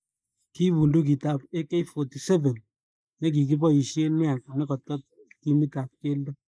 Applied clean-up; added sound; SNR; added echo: neural mask model Resemble Enhance denoiser.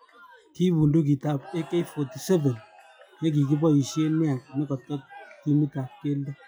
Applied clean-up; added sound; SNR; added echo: classical method log-MMSE.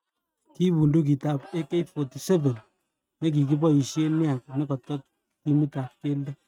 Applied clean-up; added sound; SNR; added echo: neural mask model RNNoise.